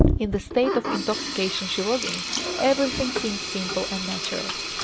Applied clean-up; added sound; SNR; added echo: none; Sink (filling or washing); 0 dB; none.